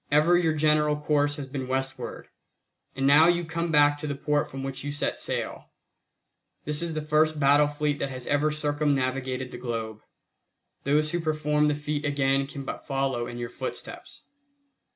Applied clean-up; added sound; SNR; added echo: none; none; none; none.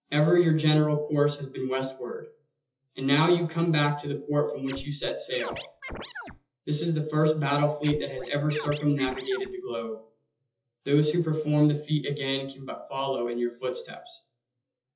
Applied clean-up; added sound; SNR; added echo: classical method WPE with log-MMSE.